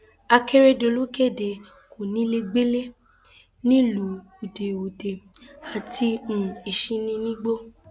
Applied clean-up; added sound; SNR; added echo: none; none; none; none.